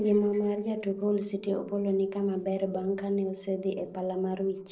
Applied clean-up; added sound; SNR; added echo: neural separator model SepFormer DNS4.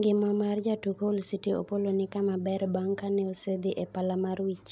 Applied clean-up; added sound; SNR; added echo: none; none; none; none.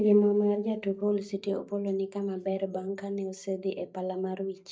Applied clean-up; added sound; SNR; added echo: neural mask model DeepFilterNet 3.